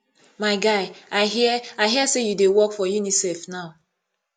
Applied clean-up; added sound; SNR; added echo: none; none; none; none.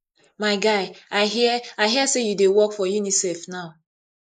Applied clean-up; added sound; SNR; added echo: neural mask model Resemble Enhance denoiser.